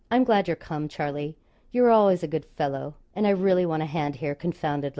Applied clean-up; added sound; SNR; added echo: none; none; none; none.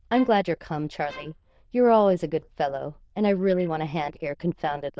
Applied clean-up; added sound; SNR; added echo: neural diffusion model UNIVERSE++.